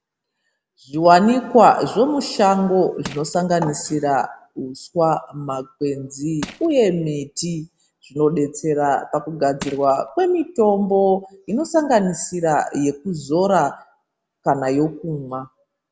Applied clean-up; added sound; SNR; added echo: none; Crushing; 16 dB; none.